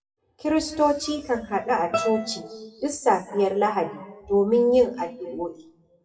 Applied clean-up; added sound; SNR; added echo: classical method WPE with log-MMSE.